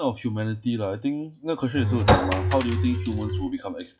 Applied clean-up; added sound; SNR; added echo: classical method log-MMSE.